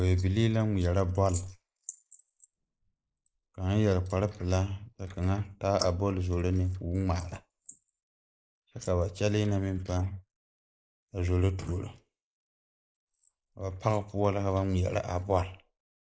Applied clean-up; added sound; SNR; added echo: neural mask model Resemble Enhance denoiser.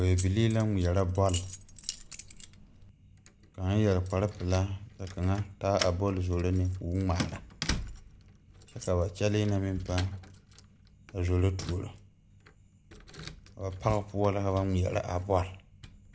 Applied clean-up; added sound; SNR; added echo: none; Keys jangling; 13 dB; none.